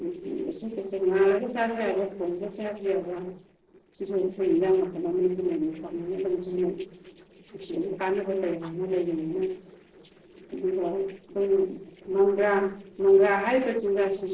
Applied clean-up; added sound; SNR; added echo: neural separator model SepFormer DNS4.